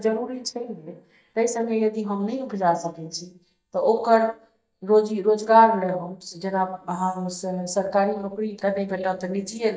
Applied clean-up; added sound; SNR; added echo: neural mask model DeepFilterNet 3.